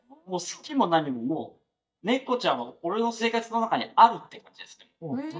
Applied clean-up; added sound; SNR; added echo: neural mask model DeepFilterNet 3.